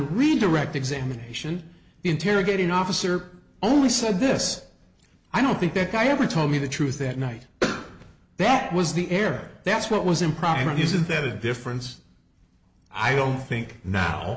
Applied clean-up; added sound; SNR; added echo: none; none; none; none.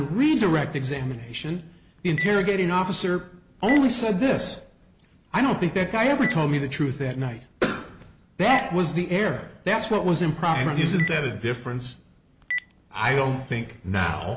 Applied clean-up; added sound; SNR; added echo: none; Telephone; 15 dB; none.